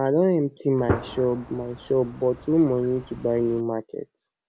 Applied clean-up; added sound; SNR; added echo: none; Gunshot, gunfire; 10 dB; none.